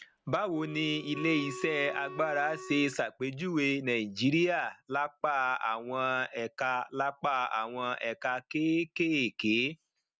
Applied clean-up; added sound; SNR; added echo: none; Wind instrument, woodwind instrument; 13 dB; none.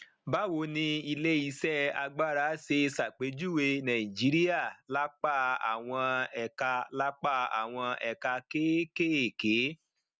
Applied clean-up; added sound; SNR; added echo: none; none; none; none.